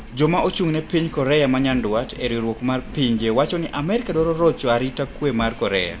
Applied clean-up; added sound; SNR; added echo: none; Engine; 15 dB; none.